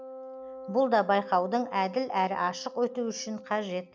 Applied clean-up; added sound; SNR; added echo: none; Wind instrument, woodwind instrument; 14 dB; none.